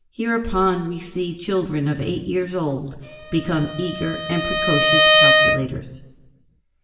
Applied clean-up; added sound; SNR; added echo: none; Bowed string instrument; -4 dB; reverberation time 0.9 s.